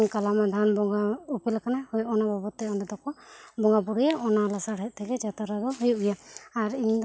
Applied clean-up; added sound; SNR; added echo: none; none; none; none.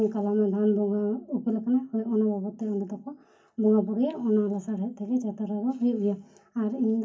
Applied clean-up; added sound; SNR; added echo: none; none; none; reverberation time 0.3 s.